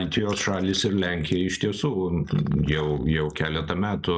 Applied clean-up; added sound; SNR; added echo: neural mask model Resemble Enhance denoiser.